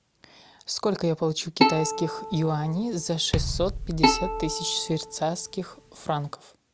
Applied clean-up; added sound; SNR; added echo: none; Bass drum + Bowed string instrument; 0 dB; none.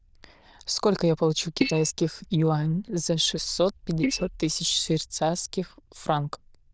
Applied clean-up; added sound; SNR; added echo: neural diffusion model UNIVERSE++.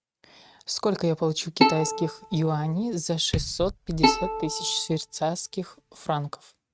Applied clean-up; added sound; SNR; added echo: neural mask model RNNoise.